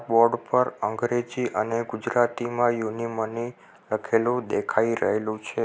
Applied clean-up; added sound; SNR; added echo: none; none; none; none.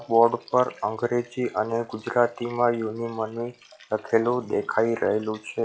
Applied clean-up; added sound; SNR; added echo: classical method log-MMSE.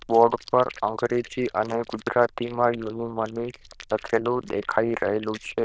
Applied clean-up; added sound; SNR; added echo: neural diffusion model UNIVERSE++.